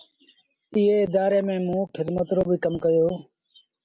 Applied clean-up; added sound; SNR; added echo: none; none; none; none.